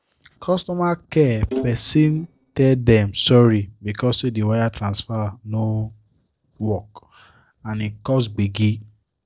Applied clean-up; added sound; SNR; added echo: neural separator model SepFormer DNS4.